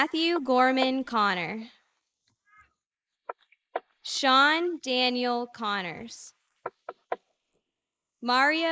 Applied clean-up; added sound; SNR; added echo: neural mask model Resemble Enhance denoiser.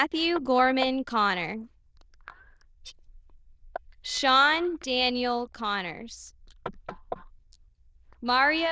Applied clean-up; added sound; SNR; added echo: neural diffusion model UNIVERSE++.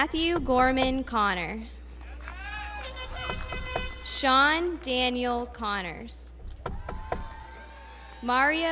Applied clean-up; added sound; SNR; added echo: none; Knock / Wood; 10 dB; none.